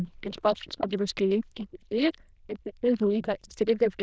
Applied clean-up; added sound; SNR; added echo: neural diffusion model UNIVERSE++.